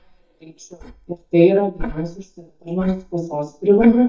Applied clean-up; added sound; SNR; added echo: neural mask model DeepFilterNet 3.